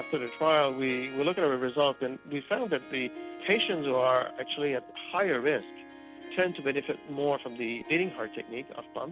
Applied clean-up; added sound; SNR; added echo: none; Harp; 16 dB; none.